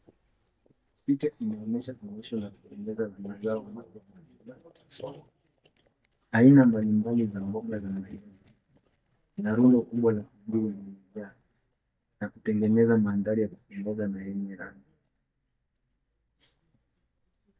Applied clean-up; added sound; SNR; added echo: neural mask model DeepFilterNet 3.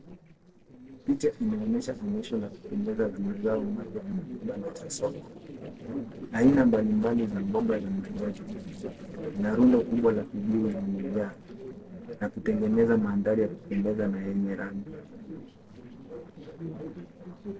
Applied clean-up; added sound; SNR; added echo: neural separator model SepFormer DNS4.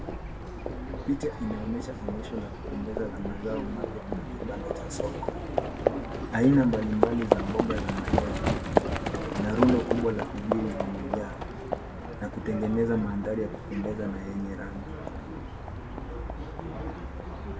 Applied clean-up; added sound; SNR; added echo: none; Livestock, farm animals, working animals; 0 dB; reverberation time 0.8 s.